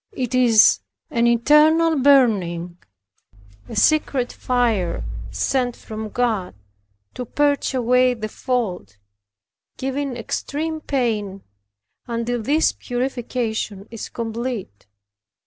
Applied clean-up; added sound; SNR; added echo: none; none; none; none.